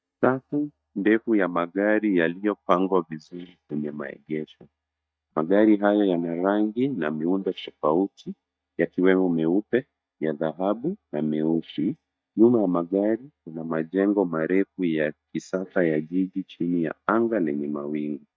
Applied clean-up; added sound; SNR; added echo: neural mask model DeepFilterNet 3.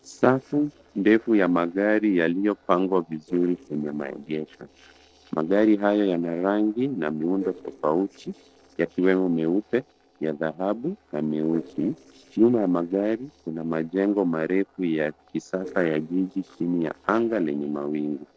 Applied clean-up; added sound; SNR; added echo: neural separator model SepFormer DNS4.